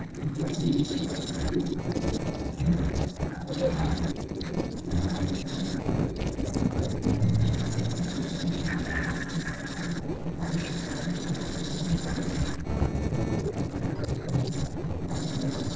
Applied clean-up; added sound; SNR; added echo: neural separator model SepFormer DNS4.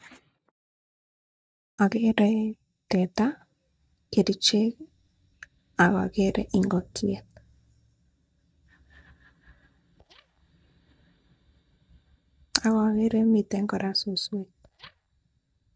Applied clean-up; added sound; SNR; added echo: neural mask model DeepFilterNet 3.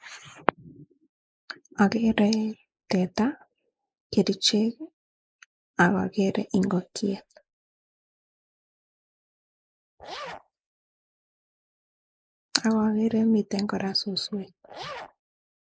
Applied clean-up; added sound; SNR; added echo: neural mask model Resemble Enhance denoiser.